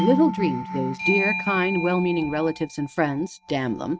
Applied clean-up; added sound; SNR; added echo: neural mask model RNNoise.